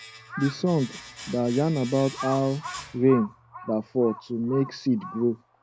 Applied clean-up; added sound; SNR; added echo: none; Crow + Domestic sounds, home sounds; 14 dB; none.